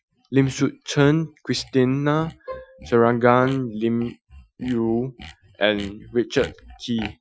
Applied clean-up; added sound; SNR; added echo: classical method Wiener filter.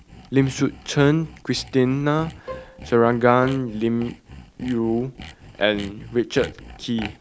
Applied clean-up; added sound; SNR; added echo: none; Sawing + Bowed string instrument; 17 dB; none.